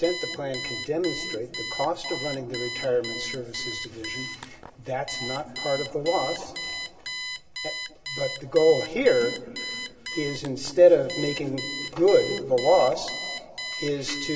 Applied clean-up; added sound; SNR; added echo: none; Alarm; 9 dB; reverberation time 2.6 s.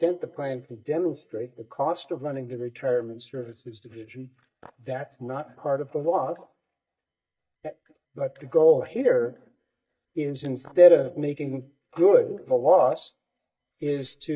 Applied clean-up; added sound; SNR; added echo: neural mask model DeepFilterNet 3.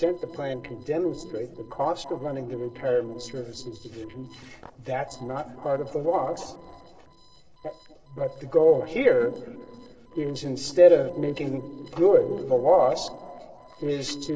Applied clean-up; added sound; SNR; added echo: neural separator model SepFormer DNS4.